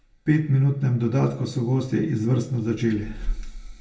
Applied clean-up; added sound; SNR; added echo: none; none; none; reverberation time 0.2 s.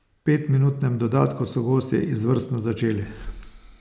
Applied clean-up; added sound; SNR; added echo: none; none; none; none.